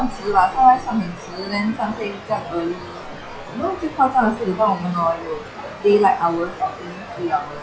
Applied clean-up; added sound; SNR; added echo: classical method log-MMSE.